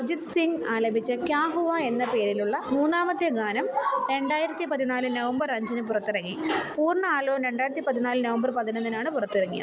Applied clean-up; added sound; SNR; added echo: none; none; none; none.